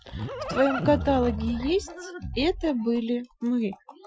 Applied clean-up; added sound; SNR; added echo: classical method Wiener filter.